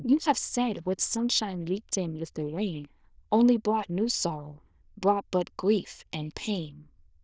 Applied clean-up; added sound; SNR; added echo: neural diffusion model UNIVERSE++.